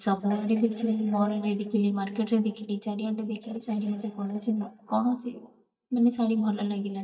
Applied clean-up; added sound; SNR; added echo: neural mask model DeepFilterNet 3.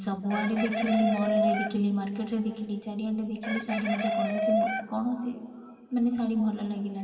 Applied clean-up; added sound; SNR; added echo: none; Chicken, rooster; 3 dB; reverberation time 2.4 s.